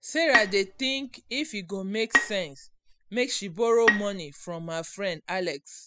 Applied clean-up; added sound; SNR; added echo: classical method spectral subtraction.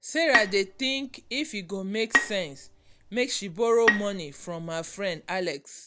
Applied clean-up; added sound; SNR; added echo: none; Bowed string instrument; 3 dB; none.